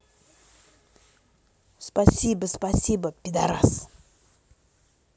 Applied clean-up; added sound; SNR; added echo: none; none; none; none.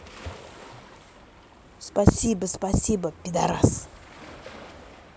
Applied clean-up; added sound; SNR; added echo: none; Waves, surf; 18 dB; none.